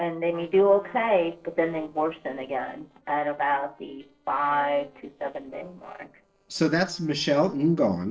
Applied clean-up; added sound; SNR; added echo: neural separator model SepFormer DNS4.